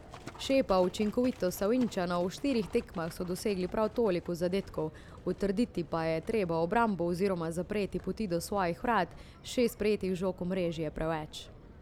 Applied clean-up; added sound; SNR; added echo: none; Livestock, farm animals, working animals; 18 dB; none.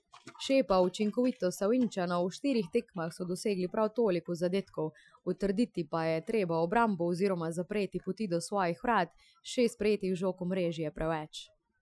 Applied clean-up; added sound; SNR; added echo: classical method Wiener filter.